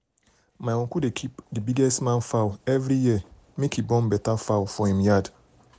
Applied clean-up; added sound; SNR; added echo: none; none; none; none.